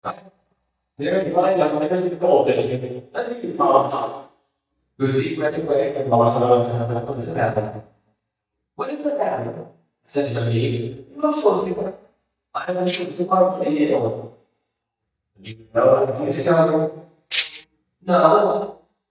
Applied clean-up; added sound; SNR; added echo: neural mask model DeepFilterNet 3.